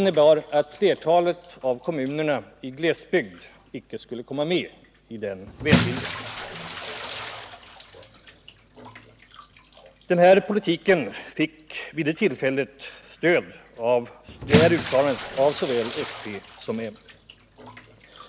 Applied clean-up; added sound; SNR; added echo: none; Bathtub (filling or washing) / Splash, splatter; 9 dB; none.